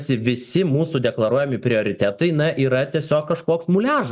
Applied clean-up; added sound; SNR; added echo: none; none; none; none.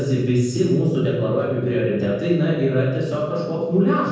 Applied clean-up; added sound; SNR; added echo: none; none; none; reverberation time 1.3 s.